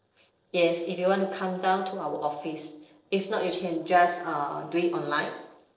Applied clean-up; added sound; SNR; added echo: neural separator model SepFormer DNS4.